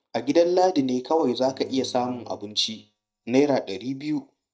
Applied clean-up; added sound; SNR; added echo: neural mask model DeepFilterNet 3.